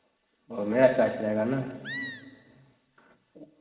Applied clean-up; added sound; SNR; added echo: none; Animal; 13 dB; reverberation time 2.6 s.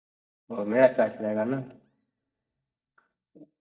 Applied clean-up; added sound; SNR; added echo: neural mask model DeepFilterNet 3.